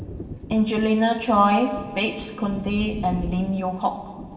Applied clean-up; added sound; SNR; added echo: none; Thunder; 12 dB; reverberation time 2.9 s.